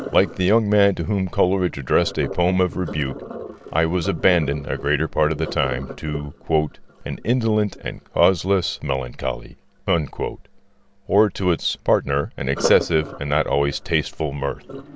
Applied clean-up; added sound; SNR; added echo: none; Sink (filling or washing); 15 dB; none.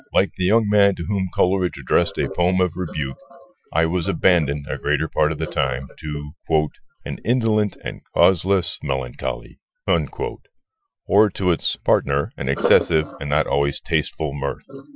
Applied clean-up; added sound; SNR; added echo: classical method Wiener filter.